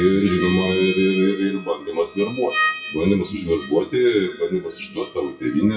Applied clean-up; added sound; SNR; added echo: classical method WPE with log-MMSE.